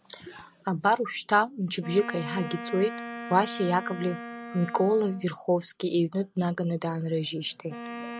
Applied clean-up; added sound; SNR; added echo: none; Wind instrument, woodwind instrument; 13 dB; none.